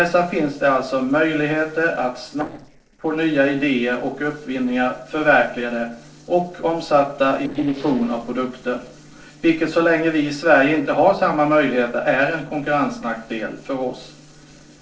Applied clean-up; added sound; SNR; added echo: neural separator model SepFormer DNS4.